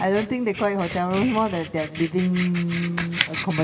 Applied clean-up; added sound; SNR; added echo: none; Writing; 9 dB; reverberation time 0.8 s.